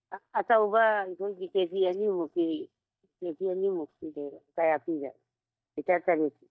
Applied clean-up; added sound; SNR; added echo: neural mask model DeepFilterNet 3.